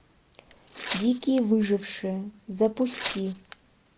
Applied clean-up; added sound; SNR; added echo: none; Tearing; 6 dB; none.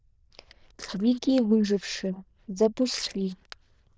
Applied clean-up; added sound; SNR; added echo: neural diffusion model UNIVERSE++.